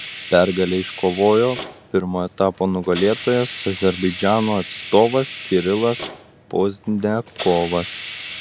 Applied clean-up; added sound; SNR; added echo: none; Hiss; 14 dB; none.